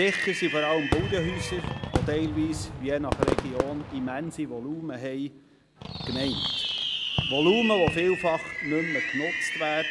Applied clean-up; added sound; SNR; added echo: none; Fireworks; 2 dB; none.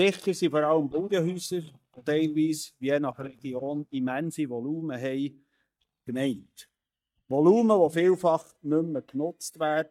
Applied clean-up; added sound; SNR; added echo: neural mask model DeepFilterNet 3.